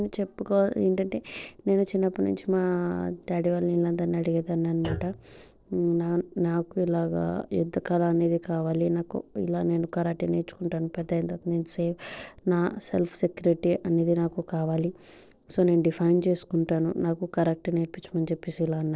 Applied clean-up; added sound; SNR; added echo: neural separator model SepFormer DNS4.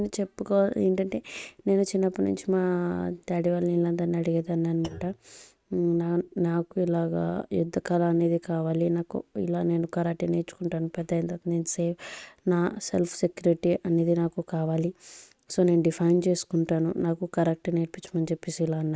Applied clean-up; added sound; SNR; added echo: neural mask model RNNoise.